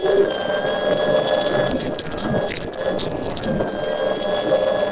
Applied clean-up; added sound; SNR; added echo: neural separator model SepFormer DNS4.